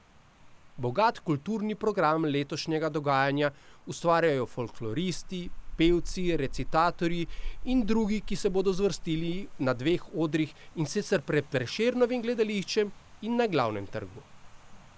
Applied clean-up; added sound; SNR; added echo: none; Rain; 9 dB; none.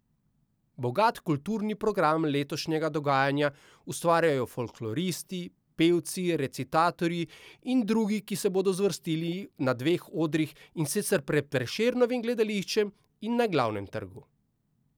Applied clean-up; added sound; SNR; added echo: none; none; none; none.